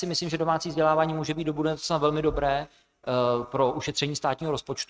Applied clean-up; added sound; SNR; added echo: neural mask model RNNoise.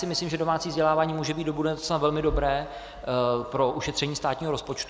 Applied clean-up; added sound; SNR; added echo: none; none; none; none.